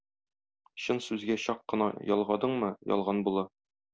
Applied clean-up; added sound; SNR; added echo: none; none; none; none.